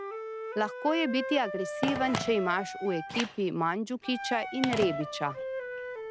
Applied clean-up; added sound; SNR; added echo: none; Wind instrument, woodwind instrument + Telephone; 6 dB; none.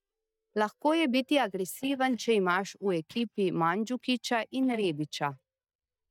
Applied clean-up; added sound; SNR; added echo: neural mask model DeepFilterNet 3.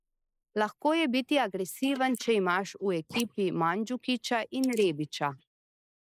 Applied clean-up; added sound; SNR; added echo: neural mask model Resemble Enhance denoiser.